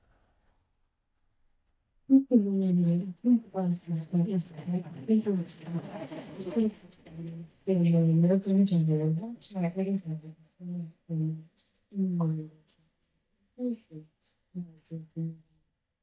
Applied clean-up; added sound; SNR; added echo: neural mask model DeepFilterNet 3.